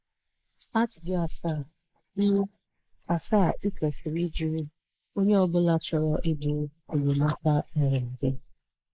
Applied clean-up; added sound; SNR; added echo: neural mask model Resemble Enhance denoiser.